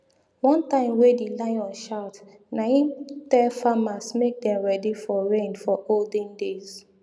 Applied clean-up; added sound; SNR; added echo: none; none; none; none.